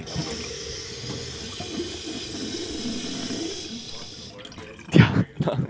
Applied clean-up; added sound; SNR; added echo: none; Sink (filling or washing) / Water tap, faucet; 6 dB; none.